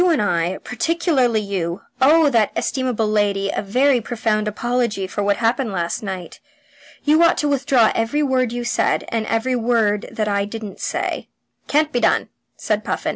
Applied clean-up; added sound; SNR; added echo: none; none; none; none.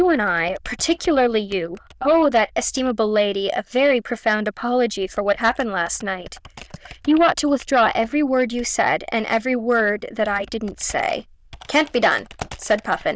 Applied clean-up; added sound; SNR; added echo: neural diffusion model UNIVERSE++.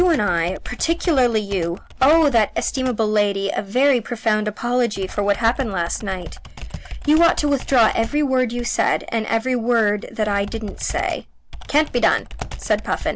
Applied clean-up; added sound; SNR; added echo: none; Computer keyboard; 13 dB; none.